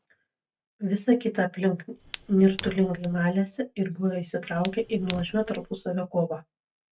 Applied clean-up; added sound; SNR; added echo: none; Fire; 13 dB; none.